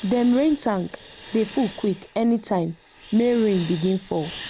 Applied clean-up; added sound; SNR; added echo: none; Hiss; 6 dB; none.